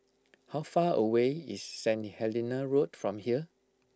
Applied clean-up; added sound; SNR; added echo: none; none; none; none.